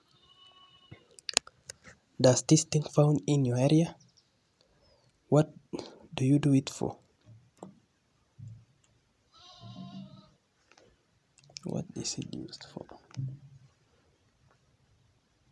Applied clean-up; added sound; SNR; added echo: none; none; none; none.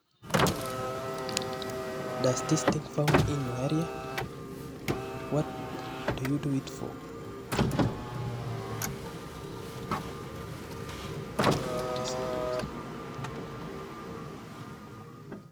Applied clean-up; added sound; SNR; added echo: none; Car; -4 dB; none.